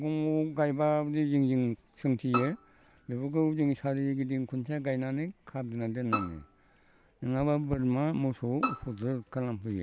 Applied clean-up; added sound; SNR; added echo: none; Bowed string instrument; 8 dB; none.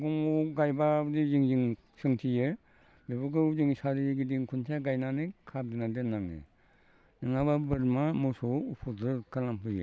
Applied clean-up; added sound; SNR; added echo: none; none; none; none.